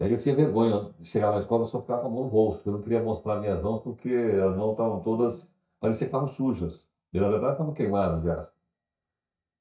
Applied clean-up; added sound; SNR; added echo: neural mask model DeepFilterNet 3.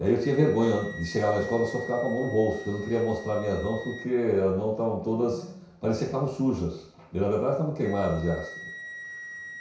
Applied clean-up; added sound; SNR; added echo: none; Wind instrument, woodwind instrument; 17 dB; reverberation time 0.6 s.